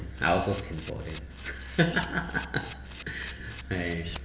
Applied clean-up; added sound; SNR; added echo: none; Camera; 13 dB; reverberation time 0.9 s.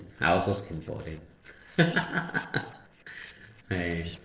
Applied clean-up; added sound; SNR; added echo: neural separator model SepFormer DNS4.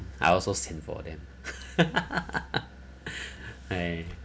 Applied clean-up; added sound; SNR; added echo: none; none; none; none.